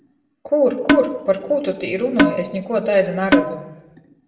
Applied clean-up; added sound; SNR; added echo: none; Percussion; -1 dB; reverberation time 0.9 s.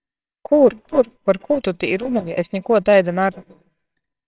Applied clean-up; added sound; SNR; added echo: neural separator model SepFormer WHAMR!.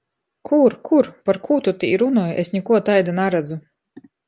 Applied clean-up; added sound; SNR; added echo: none; none; none; none.